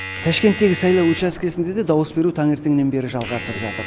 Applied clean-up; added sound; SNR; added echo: none; Domestic sounds, home sounds; 13 dB; none.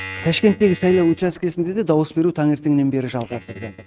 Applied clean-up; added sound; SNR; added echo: neural mask model RNNoise.